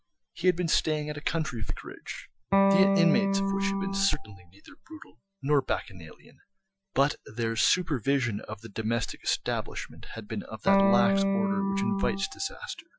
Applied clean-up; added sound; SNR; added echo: classical method Wiener filter.